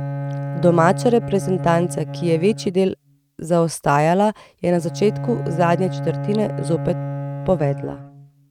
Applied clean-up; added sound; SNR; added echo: neural mask model RNNoise.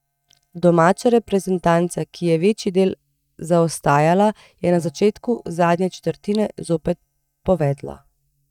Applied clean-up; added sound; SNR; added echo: neural mask model DeepFilterNet 3.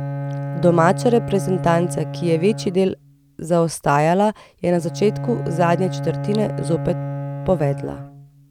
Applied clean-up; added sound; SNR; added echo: none; Bowed string instrument; 7 dB; none.